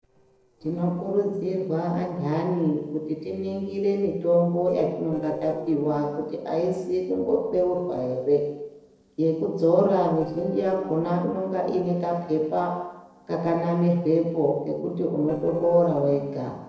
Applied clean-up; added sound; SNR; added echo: neural separator model SepFormer DNS4.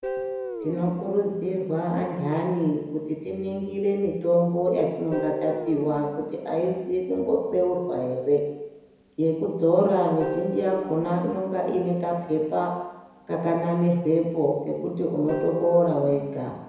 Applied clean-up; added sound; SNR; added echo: none; Guitar; 13 dB; reverberation time 1.0 s.